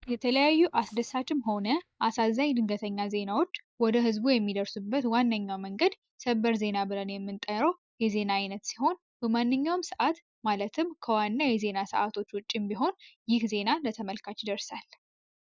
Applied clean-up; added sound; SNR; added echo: neural mask model DeepFilterNet 3.